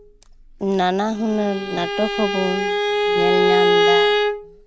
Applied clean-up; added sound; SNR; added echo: none; Bowed string instrument; -3 dB; none.